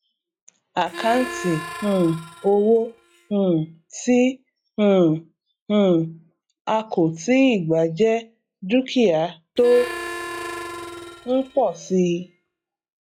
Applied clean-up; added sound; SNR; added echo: classical method log-MMSE.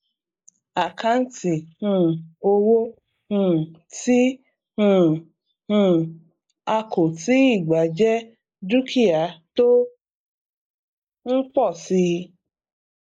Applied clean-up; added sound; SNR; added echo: neural mask model Resemble Enhance denoiser.